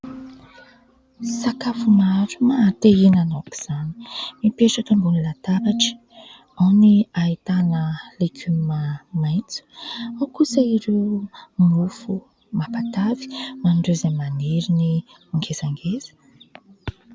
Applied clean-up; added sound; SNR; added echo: none; none; none; none.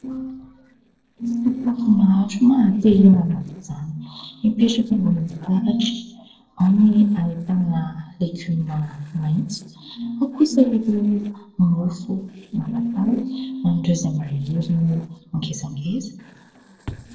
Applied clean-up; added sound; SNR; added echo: neural separator model SepFormer DNS4.